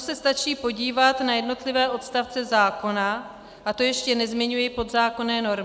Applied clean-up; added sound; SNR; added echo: none; none; none; none.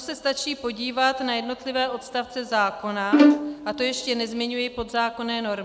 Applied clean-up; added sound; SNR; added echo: none; Bowed string instrument; -5 dB; none.